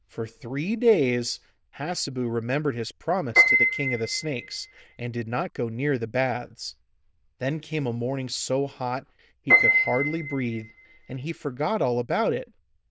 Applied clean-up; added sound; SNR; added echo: neural diffusion model UNIVERSE++.